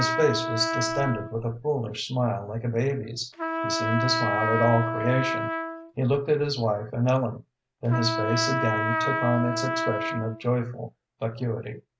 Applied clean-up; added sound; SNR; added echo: none; Trumpet; 4 dB; none.